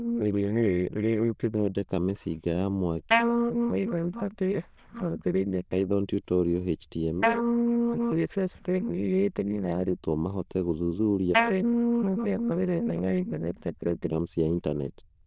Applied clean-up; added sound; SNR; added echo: neural diffusion model UNIVERSE++.